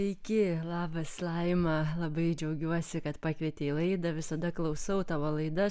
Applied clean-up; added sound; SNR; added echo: none; none; none; none.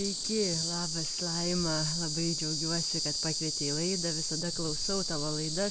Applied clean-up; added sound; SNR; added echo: none; Insect; 0 dB; none.